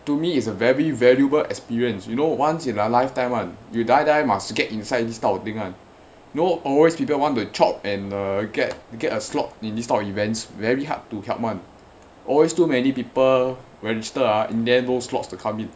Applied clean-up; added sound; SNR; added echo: none; none; none; none.